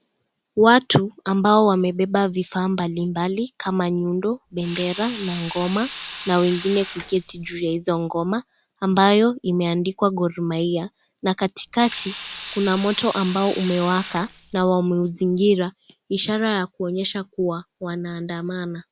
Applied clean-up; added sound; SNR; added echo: none; Sink (filling or washing) / Water tap, faucet; 14 dB; none.